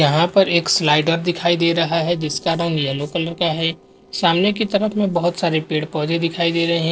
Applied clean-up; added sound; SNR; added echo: neural separator model SepFormer DNS4.